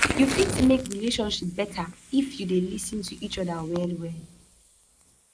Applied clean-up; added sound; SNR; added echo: neural mask model Resemble Enhance denoiser.